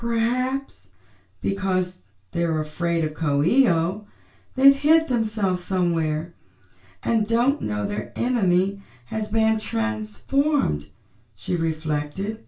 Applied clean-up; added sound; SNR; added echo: none; none; none; reverberation time 0.2 s.